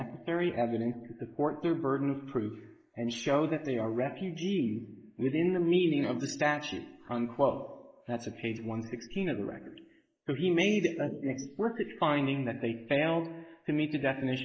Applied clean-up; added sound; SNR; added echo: neural mask model Resemble Enhance denoiser.